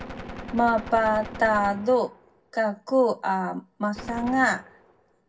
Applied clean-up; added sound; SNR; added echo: none; Gunshot, gunfire; 15 dB; reverberation time 0.4 s.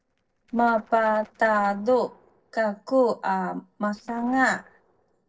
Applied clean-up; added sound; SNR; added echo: neural separator model SepFormer DNS4.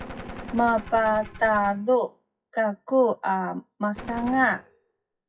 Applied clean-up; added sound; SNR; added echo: classical method WPE with log-MMSE.